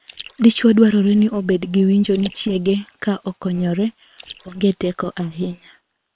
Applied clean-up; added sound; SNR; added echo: neural separator model SepFormer WHAM!.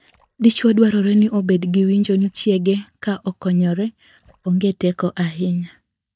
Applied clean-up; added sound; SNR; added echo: neural mask model DeepFilterNet 3.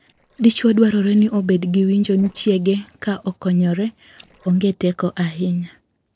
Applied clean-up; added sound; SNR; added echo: neural separator model SepFormer DNS4.